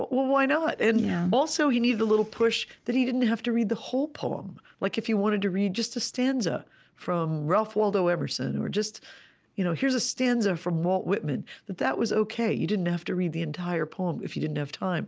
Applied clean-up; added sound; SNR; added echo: none; none; none; none.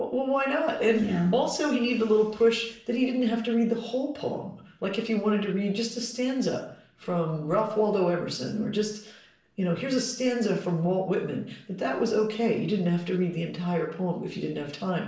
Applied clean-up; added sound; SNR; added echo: none; none; none; reverberation time 0.6 s.